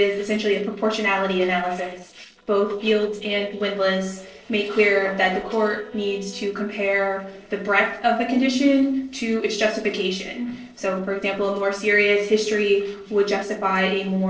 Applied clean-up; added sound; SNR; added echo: neural separator model SepFormer DNS4.